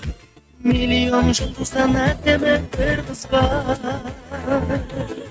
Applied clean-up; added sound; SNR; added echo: neural mask model RNNoise.